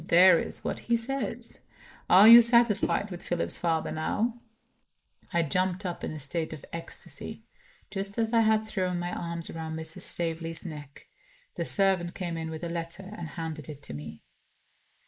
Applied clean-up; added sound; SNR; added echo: neural mask model Resemble Enhance denoiser.